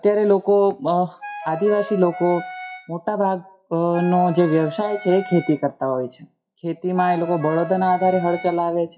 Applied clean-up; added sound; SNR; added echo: classical method WPE with log-MMSE.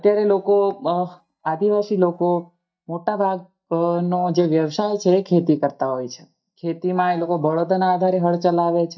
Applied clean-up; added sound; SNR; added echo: neural mask model DeepFilterNet 3.